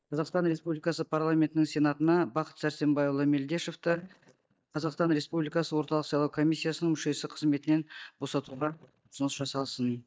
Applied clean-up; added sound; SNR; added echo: neural mask model DeepFilterNet 3.